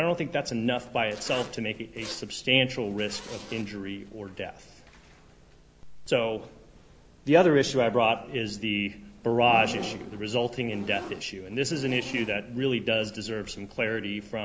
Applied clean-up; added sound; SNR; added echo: none; Zipper (clothing); 17 dB; none.